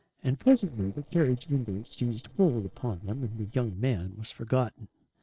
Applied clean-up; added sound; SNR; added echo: neural separator model SepFormer DNS4.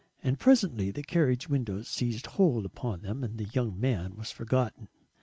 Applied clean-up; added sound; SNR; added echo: none; none; none; none.